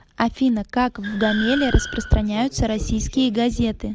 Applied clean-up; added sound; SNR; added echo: none; Car; 11 dB; none.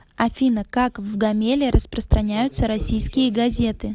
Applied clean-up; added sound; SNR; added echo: none; none; none; none.